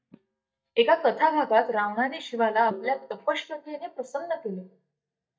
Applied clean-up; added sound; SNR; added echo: neural mask model DeepFilterNet 3.